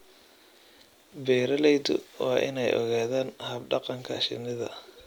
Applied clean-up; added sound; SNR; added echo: none; none; none; none.